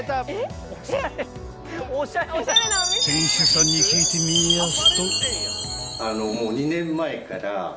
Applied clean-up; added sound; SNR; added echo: none; Chime; -2 dB; none.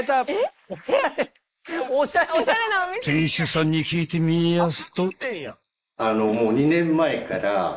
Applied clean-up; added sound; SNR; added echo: neural mask model Resemble Enhance denoiser.